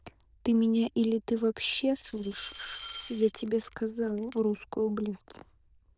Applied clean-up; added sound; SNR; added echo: neural diffusion model UNIVERSE++.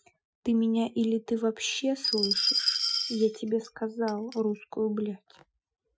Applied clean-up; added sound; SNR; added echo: classical method Wiener filter.